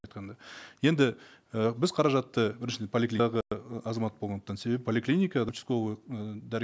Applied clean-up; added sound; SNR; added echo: none; none; none; none.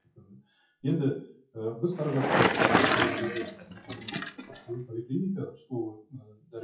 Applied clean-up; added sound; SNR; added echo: classical method WPE with log-MMSE.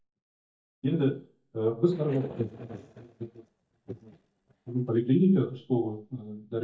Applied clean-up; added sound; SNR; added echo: neural mask model DeepFilterNet 3.